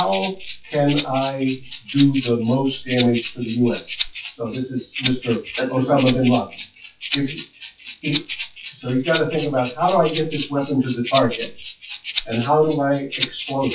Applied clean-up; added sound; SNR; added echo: classical method WPE with log-MMSE.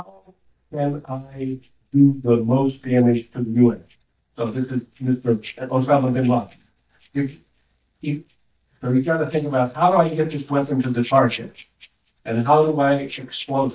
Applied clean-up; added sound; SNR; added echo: neural mask model DeepFilterNet 3.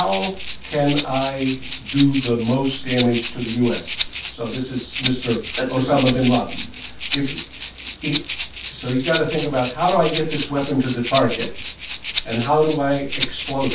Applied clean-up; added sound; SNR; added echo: none; Rattle (instrument); 9 dB; reverberation time 0.2 s.